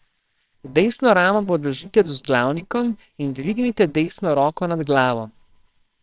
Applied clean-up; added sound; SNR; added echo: neural separator model SepFormer WHAMR!.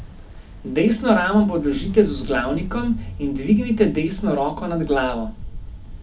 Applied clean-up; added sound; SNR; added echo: none; Ocean; 12 dB; reverberation time 0.4 s.